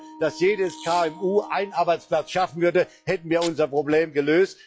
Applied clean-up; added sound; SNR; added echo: classical method log-MMSE.